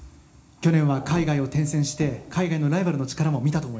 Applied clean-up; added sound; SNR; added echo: none; Printer; 18 dB; reverberation time 0.4 s.